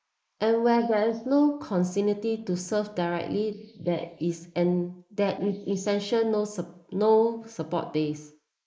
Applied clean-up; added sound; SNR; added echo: neural mask model Resemble Enhance denoiser.